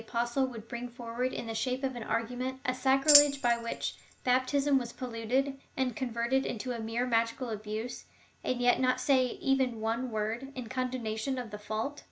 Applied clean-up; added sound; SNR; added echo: none; Tambourine; 0 dB; none.